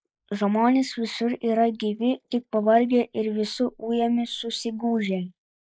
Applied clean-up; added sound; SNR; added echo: neural mask model Resemble Enhance denoiser.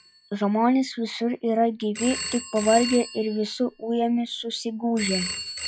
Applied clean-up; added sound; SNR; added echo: classical method log-MMSE.